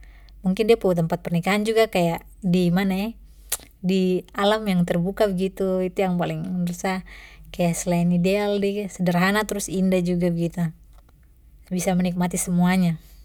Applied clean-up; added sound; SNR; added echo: none; none; none; none.